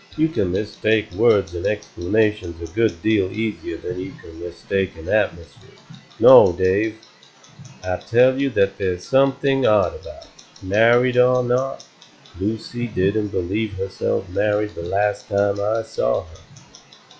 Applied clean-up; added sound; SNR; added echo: classical method log-MMSE.